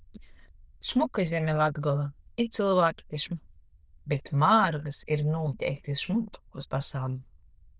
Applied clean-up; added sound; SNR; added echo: neural diffusion model UNIVERSE++.